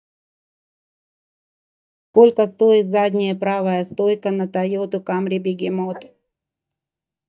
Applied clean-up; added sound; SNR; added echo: neural mask model DeepFilterNet 3.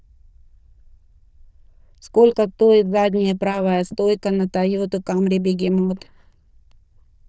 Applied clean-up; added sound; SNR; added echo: neural diffusion model UNIVERSE++.